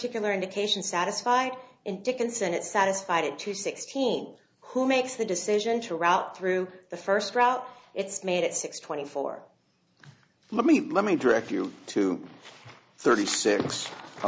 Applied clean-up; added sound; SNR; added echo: none; none; none; none.